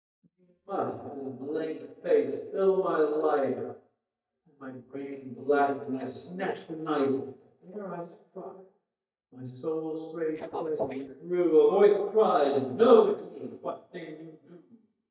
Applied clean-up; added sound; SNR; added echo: neural mask model DeepFilterNet 3.